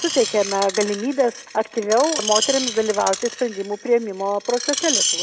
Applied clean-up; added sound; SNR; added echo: none; Screech; 5 dB; none.